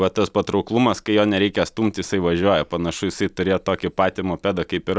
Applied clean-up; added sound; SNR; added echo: none; none; none; none.